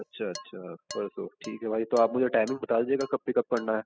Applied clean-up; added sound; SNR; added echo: classical method spectral subtraction.